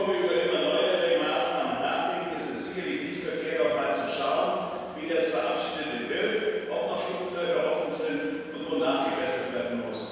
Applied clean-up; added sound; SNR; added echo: none; Engine; 19 dB; reverberation time 1.9 s.